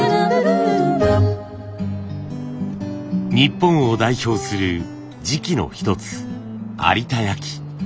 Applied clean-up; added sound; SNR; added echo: none; none; none; none.